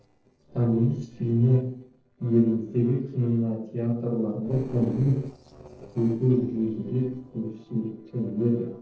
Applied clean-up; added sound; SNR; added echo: neural separator model SepFormer DNS4.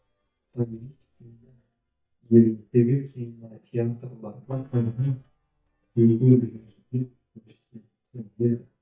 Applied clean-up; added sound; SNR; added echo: neural mask model DeepFilterNet 3.